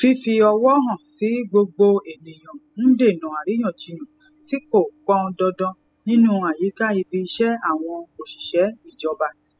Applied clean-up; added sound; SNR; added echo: classical method spectral subtraction.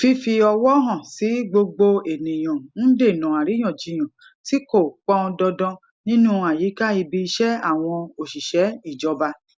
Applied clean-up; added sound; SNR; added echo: none; none; none; none.